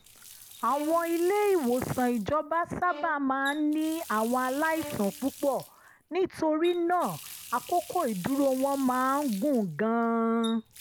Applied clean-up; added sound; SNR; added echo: none; Bowed string instrument + Water tap, faucet; 17 dB; none.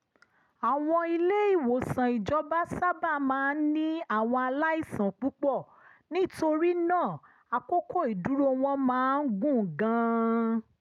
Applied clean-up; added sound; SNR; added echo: none; none; none; none.